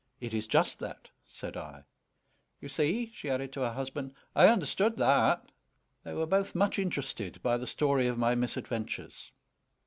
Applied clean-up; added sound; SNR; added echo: none; none; none; none.